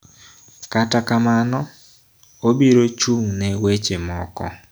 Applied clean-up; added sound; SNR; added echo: none; none; none; none.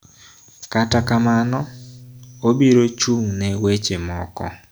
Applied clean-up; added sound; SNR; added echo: none; Bowed string instrument; 14 dB; none.